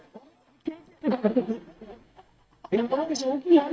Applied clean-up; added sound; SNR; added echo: neural mask model DeepFilterNet 3.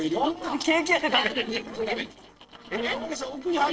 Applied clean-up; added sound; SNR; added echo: neural separator model SepFormer DNS4.